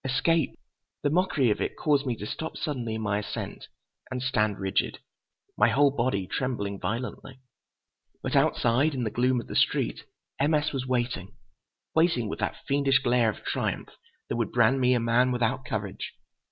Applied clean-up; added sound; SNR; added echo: none; none; none; none.